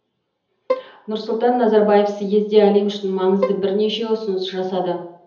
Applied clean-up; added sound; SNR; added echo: none; Bowed string instrument; 11 dB; reverberation time 0.7 s.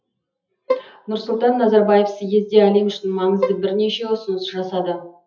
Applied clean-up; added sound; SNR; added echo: classical method WPE with log-MMSE.